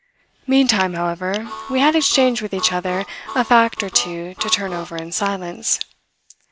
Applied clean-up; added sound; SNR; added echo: none; Harmonica; 13 dB; none.